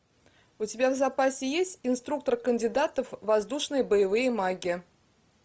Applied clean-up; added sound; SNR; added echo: none; none; none; none.